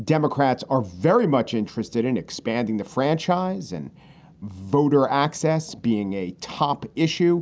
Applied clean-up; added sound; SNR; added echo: none; none; none; none.